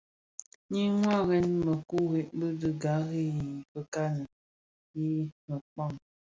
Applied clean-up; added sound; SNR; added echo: none; none; none; none.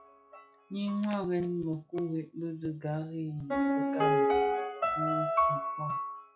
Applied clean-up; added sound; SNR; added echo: classical method log-MMSE.